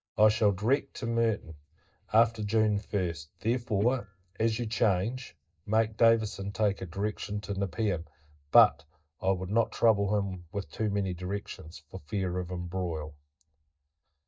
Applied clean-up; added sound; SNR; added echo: neural mask model DeepFilterNet 3.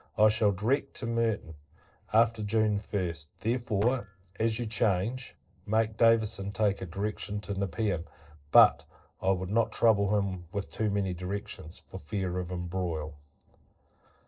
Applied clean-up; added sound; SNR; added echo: neural separator model SepFormer DNS4.